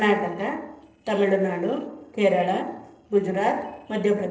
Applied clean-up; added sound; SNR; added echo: neural separator model SepFormer DNS4.